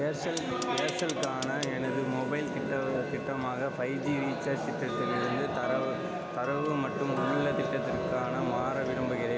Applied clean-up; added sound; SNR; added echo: none; Tick-tock; 6 dB; none.